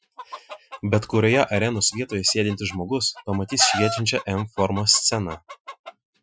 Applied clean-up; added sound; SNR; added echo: classical method Wiener filter.